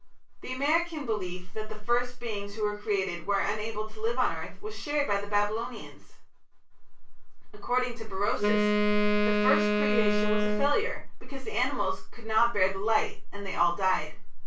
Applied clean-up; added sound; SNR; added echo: none; Wind instrument, woodwind instrument; 1 dB; reverberation time 0.2 s.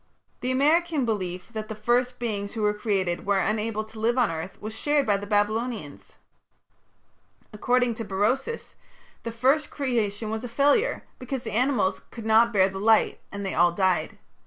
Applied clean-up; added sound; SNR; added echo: none; none; none; none.